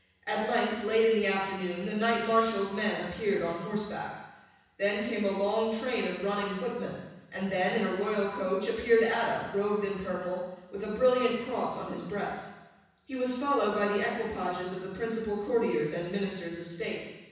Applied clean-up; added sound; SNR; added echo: none; none; none; reverberation time 1.1 s.